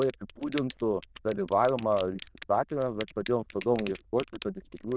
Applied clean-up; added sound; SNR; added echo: neural diffusion model UNIVERSE++.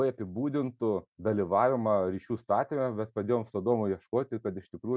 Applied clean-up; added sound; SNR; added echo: none; none; none; none.